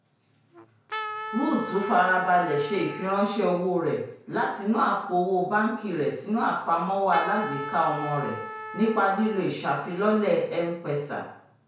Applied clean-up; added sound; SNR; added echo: none; Trumpet; 11 dB; reverberation time 0.5 s.